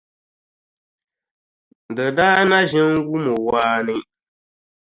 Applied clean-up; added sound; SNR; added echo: none; none; none; none.